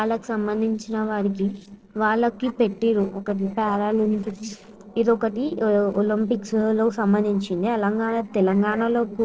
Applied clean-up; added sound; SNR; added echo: neural separator model SepFormer DNS4.